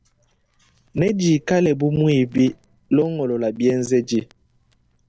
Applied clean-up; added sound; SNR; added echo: neural separator model SepFormer DNS4.